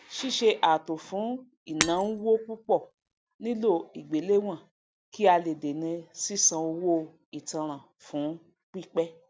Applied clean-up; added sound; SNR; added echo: none; Shatter; 7 dB; none.